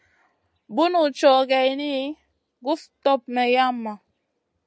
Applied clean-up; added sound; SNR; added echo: none; none; none; none.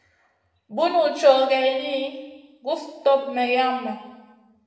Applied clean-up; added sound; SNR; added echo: none; none; none; reverberation time 1.1 s.